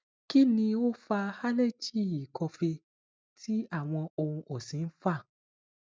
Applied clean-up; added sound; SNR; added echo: none; none; none; none.